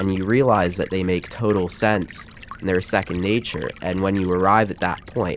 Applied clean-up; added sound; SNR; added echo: none; Stream; 18 dB; none.